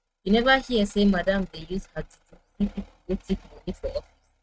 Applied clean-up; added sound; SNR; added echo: neural mask model RNNoise.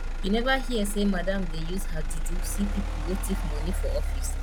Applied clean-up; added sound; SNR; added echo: none; Motor vehicle (road); -3 dB; none.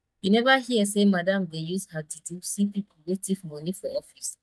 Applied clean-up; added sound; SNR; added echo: neural mask model DeepFilterNet 3.